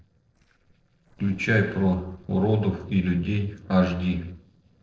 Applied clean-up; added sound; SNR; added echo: neural separator model SepFormer DNS4.